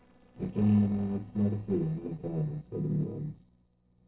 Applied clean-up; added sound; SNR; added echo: neural separator model SepFormer DNS4.